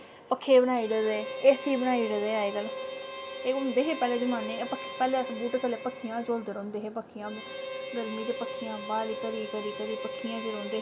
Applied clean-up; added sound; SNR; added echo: none; Harmonica; 9 dB; none.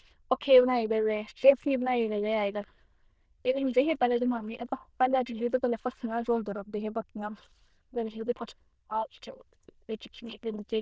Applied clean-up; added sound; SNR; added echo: neural diffusion model UNIVERSE++.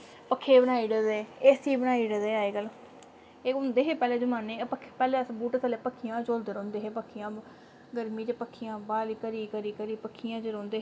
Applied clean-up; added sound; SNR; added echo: none; none; none; none.